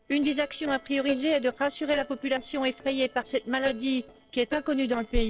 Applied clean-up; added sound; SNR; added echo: neural separator model SepFormer DNS4.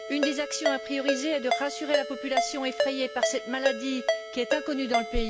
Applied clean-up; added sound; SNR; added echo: none; Ringtone; 0 dB; none.